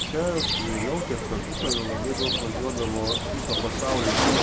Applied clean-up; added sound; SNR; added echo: none; Cricket; -2 dB; reverberation time 0.3 s.